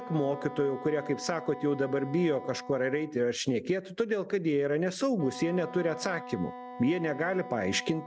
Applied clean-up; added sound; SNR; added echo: none; Wind instrument, woodwind instrument; 14 dB; none.